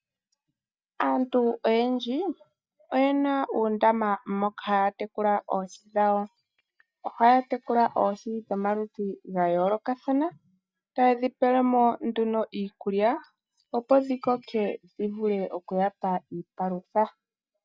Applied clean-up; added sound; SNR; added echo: neural mask model DeepFilterNet 3.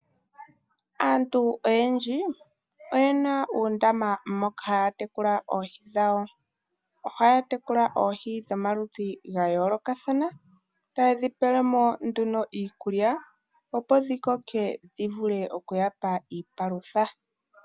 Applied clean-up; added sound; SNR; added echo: none; none; none; none.